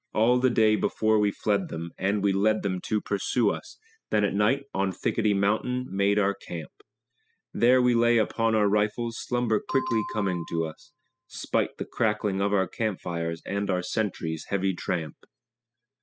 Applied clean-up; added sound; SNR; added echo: classical method spectral subtraction.